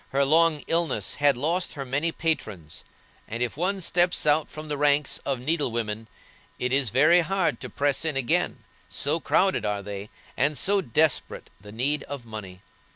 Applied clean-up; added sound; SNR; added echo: none; none; none; none.